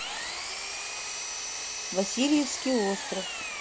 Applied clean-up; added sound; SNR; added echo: none; Engine; 4 dB; none.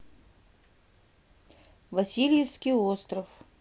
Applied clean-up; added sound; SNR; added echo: none; none; none; none.